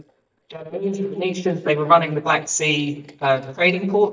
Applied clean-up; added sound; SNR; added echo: neural mask model DeepFilterNet 3.